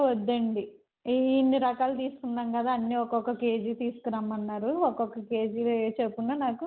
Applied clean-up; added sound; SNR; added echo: none; none; none; none.